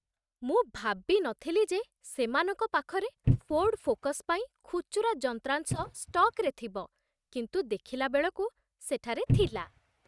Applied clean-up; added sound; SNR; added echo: neural mask model RNNoise.